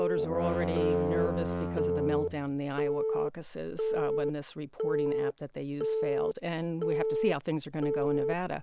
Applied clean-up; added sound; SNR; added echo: none; Telephone + Brass instrument; -3 dB; none.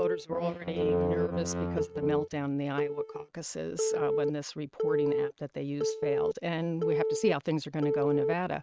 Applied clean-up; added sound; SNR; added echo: neural mask model RNNoise.